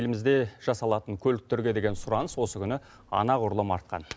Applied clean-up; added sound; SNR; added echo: none; Car; 18 dB; none.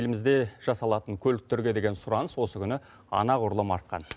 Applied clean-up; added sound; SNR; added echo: none; none; none; none.